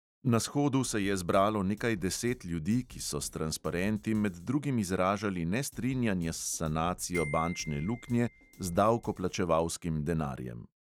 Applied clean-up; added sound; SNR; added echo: none; Drum kit + Glockenspiel; 19 dB; none.